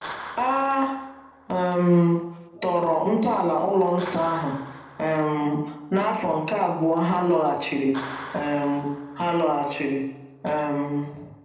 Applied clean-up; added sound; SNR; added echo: neural separator model SepFormer DNS4.